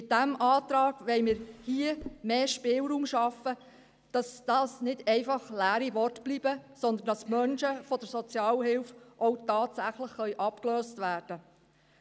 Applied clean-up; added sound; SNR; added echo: none; Drawer open or close; 18 dB; none.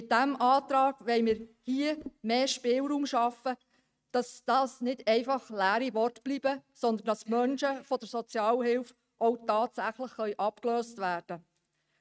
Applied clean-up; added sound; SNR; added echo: neural mask model RNNoise.